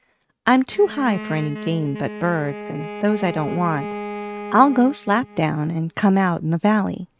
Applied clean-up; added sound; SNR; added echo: neural mask model RNNoise.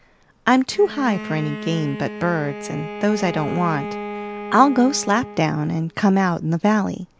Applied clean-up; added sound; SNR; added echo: none; Bowed string instrument; 12 dB; none.